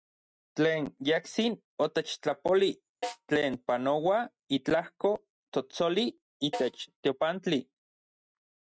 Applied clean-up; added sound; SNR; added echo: neural mask model RNNoise.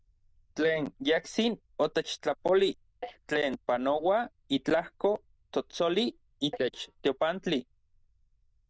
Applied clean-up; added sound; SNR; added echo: neural diffusion model UNIVERSE++.